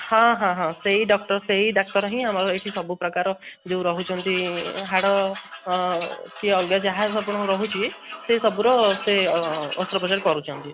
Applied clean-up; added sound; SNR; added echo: none; Tools; 14 dB; none.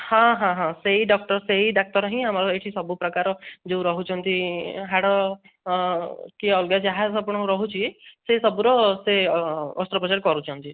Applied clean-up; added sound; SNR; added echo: none; none; none; none.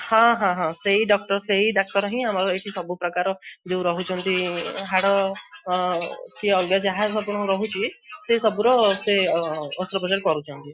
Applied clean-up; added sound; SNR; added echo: classical method Wiener filter.